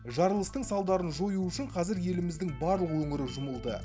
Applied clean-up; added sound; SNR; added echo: none; none; none; none.